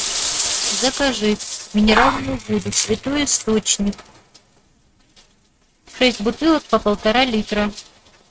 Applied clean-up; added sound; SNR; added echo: neural mask model RNNoise.